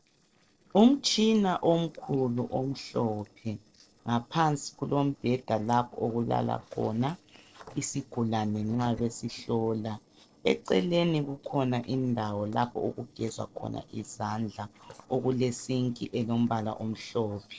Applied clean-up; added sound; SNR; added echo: neural separator model SepFormer DNS4.